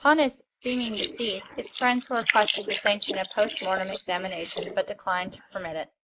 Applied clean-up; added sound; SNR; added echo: neural mask model Resemble Enhance denoiser.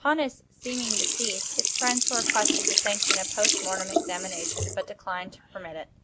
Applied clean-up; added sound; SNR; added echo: none; Sink (filling or washing); -4 dB; none.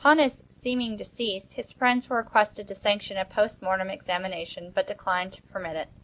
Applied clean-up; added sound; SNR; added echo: none; none; none; none.